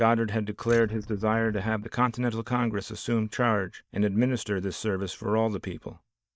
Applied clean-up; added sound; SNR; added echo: neural mask model DeepFilterNet 3.